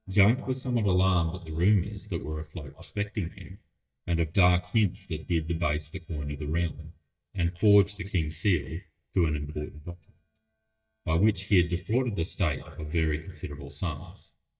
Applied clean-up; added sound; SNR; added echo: neural mask model DeepFilterNet 3.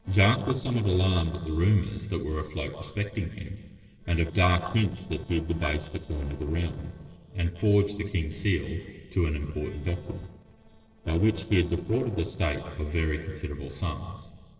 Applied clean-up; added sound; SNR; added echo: neural separator model SepFormer DNS4.